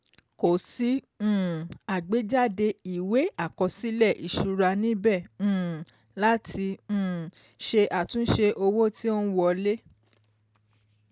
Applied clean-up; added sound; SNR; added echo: none; none; none; none.